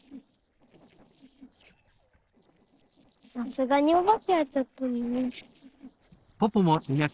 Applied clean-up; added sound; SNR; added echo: neural separator model SepFormer DNS4.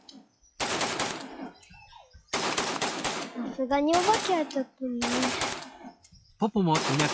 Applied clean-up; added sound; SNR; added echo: classical method log-MMSE.